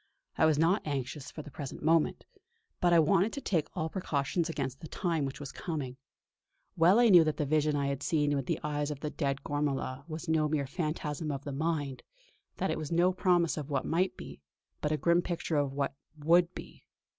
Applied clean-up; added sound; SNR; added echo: none; none; none; none.